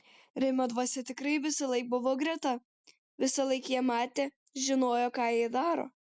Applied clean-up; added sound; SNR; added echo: none; none; none; none.